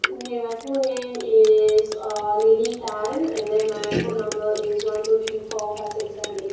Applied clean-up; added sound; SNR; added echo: none; Drip; 12 dB; reverberation time 0.6 s.